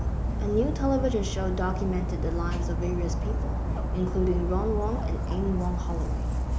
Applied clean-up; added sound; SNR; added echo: none; Dog; -3 dB; none.